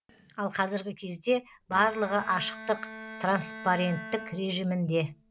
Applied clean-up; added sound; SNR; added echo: none; Bowed string instrument; 13 dB; none.